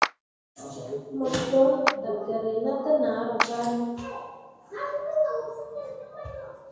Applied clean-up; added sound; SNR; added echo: none; Clapping; 6 dB; reverberation time 1.2 s.